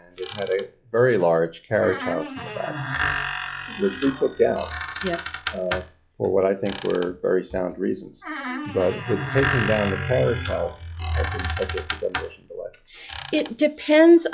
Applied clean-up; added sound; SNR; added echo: classical method log-MMSE.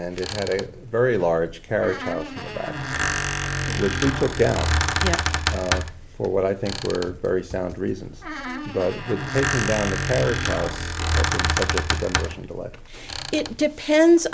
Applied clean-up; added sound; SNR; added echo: none; Squeak; 3 dB; none.